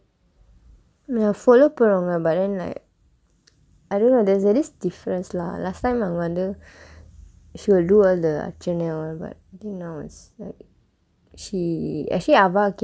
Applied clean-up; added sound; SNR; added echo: none; none; none; none.